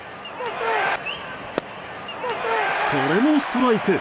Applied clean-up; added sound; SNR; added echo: none; none; none; none.